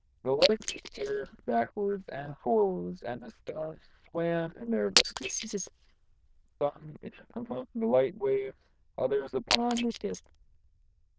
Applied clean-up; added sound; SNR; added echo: neural diffusion model UNIVERSE++.